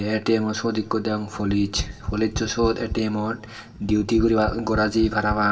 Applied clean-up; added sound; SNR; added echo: none; Tap; 10 dB; reverberation time 1.2 s.